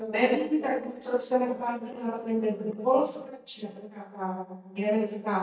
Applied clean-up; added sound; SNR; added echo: neural mask model DeepFilterNet 3.